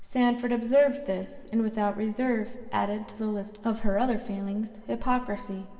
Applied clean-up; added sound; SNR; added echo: none; none; none; reverberation time 2.2 s.